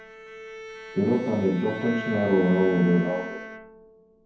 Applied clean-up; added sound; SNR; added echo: none; Bowed string instrument; 11 dB; reverberation time 0.9 s.